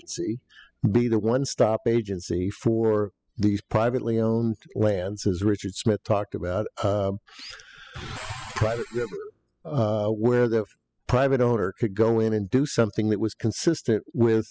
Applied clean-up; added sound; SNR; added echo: classical method spectral subtraction.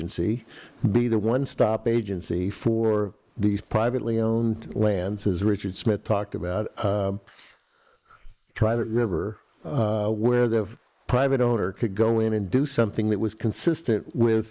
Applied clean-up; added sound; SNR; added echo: neural mask model Resemble Enhance denoiser.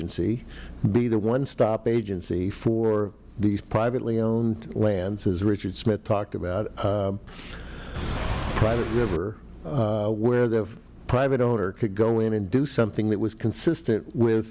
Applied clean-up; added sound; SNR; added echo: none; Engine / Car; 5 dB; none.